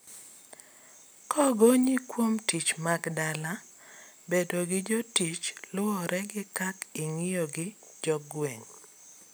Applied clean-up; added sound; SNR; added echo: none; none; none; none.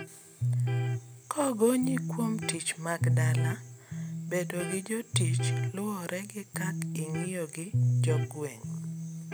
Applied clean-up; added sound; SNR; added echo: none; Electric guitar; -2 dB; none.